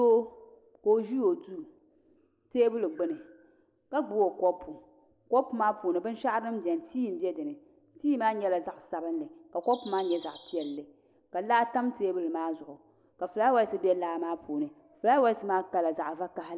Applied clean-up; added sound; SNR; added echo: none; Bird vocalization, bird call, bird song; 18 dB; none.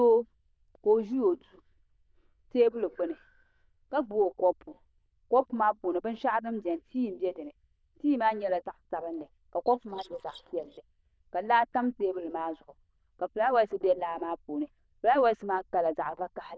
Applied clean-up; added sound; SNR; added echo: neural diffusion model UNIVERSE++.